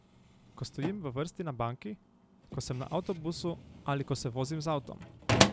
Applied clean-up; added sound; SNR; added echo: none; Drawer open or close; -1 dB; none.